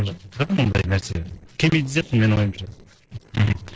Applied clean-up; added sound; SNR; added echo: neural separator model SepFormer DNS4.